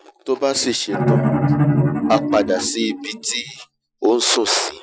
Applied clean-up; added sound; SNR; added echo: classical method Wiener filter.